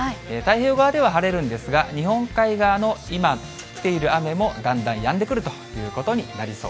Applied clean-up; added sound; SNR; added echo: none; none; none; none.